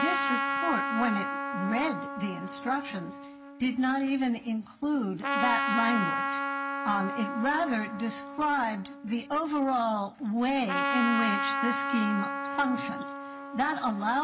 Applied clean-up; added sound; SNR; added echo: none; Trumpet; 3 dB; none.